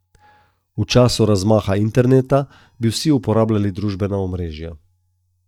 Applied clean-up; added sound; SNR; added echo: neural mask model DeepFilterNet 3.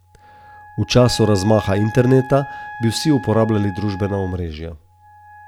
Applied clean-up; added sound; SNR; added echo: none; Wind instrument, woodwind instrument; 16 dB; none.